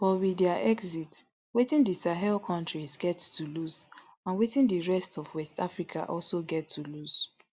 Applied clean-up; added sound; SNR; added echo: none; none; none; none.